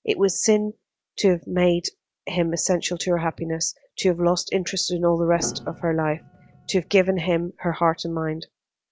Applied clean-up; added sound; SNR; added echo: none; Piano; 18 dB; none.